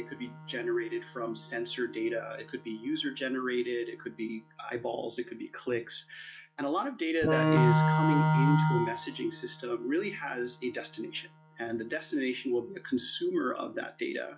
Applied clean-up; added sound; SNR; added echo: classical method log-MMSE.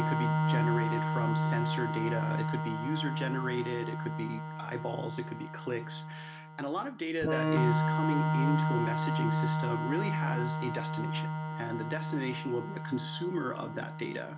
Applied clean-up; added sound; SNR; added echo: none; Organ; -4 dB; none.